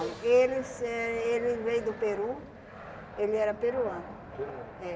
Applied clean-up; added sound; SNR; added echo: none; Fixed-wing aircraft, airplane; 14 dB; reverberation time 2.2 s.